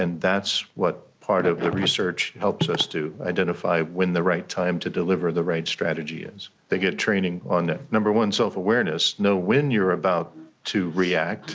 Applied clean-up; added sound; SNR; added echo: none; none; none; none.